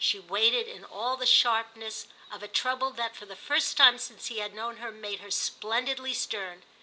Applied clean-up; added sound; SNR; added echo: none; none; none; none.